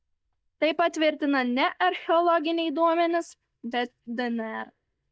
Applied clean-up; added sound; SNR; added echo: neural mask model DeepFilterNet 3.